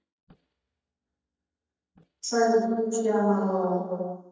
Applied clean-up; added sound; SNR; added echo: neural mask model DeepFilterNet 3.